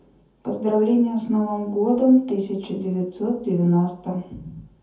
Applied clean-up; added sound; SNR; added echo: none; none; none; reverberation time 0.5 s.